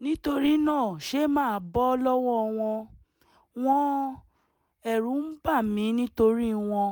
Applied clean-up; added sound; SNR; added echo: none; none; none; none.